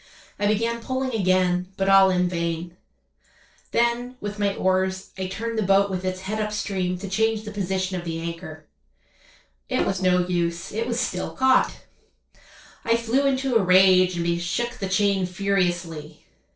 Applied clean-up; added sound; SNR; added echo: neural separator model SepFormer DNS4.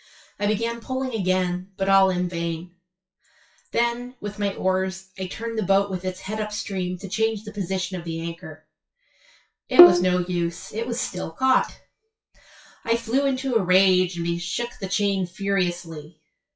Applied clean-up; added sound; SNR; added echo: classical method WPE with log-MMSE.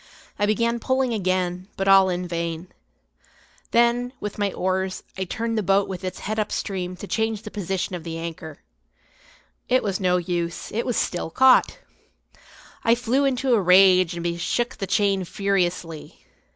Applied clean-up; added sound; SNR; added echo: none; none; none; none.